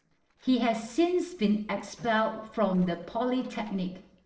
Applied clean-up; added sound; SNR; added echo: neural separator model SepFormer DNS4.